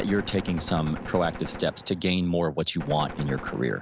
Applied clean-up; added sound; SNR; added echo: none; Gunshot, gunfire; 12 dB; none.